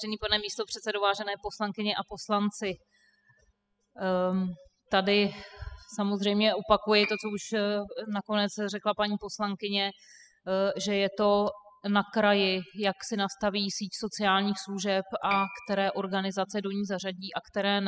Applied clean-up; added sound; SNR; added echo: classical method spectral subtraction.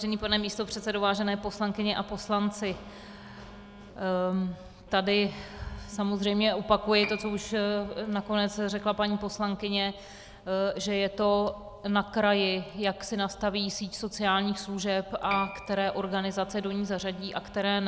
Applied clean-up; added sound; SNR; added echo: none; Piano + Telephone; 18 dB; none.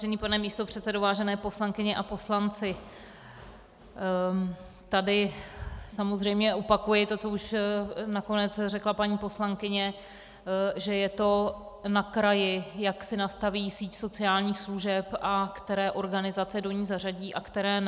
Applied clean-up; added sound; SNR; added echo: none; none; none; none.